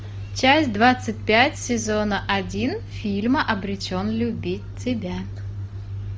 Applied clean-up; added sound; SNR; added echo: none; none; none; none.